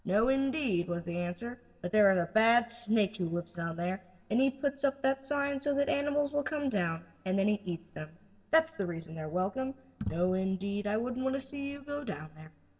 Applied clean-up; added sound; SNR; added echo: none; none; none; reverberation time 0.7 s.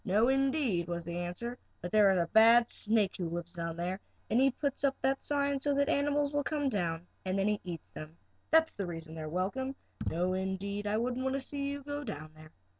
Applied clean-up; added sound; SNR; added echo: none; none; none; none.